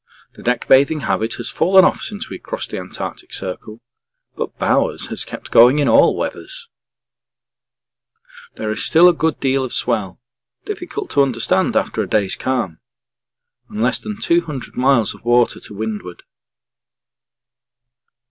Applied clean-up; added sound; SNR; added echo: none; none; none; none.